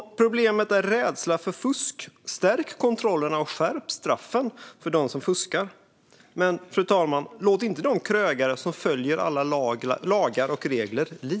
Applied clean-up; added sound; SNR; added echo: none; none; none; none.